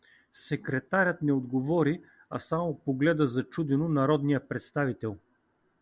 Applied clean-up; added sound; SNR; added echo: none; none; none; none.